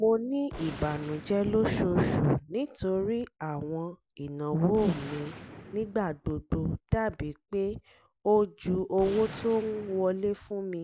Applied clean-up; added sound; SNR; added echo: none; Gunshot, gunfire; 17 dB; none.